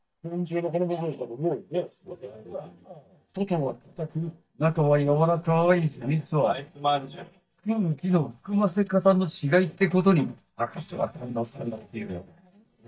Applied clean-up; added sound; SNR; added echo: neural mask model DeepFilterNet 3.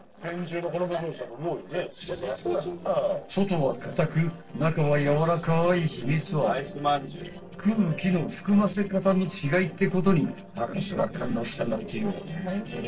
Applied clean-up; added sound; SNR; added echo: neural separator model SepFormer DNS4.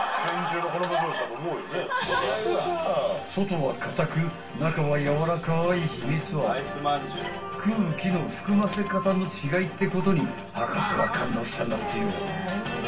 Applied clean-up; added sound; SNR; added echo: none; Coin (dropping); 14 dB; reverberation time 0.3 s.